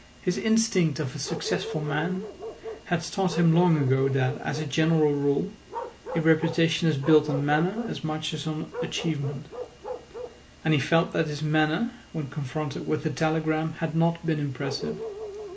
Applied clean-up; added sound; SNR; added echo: none; Bark; 13 dB; none.